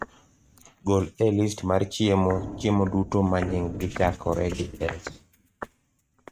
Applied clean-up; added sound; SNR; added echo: neural mask model RNNoise.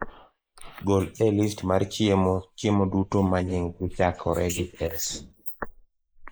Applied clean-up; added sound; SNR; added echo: neural mask model Resemble Enhance denoiser.